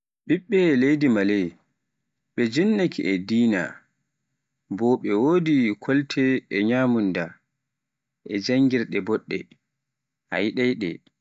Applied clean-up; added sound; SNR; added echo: none; none; none; none.